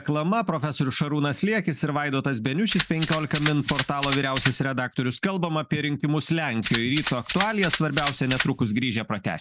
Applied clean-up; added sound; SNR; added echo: none; Rattle (instrument); -1 dB; none.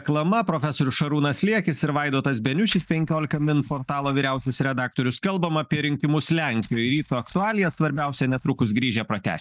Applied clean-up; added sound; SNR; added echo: neural mask model DeepFilterNet 3.